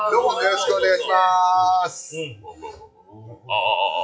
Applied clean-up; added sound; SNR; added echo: classical method WPE with log-MMSE.